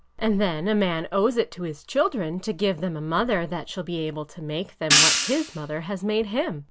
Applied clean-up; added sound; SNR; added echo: none; Hi-hat; -2 dB; none.